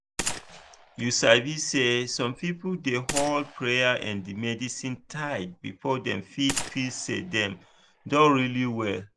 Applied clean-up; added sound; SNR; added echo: none; Gunshot, gunfire; 12 dB; none.